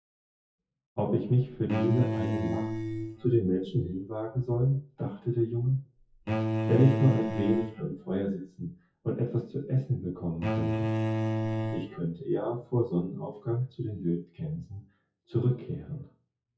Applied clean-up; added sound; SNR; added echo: classical method WPE with log-MMSE.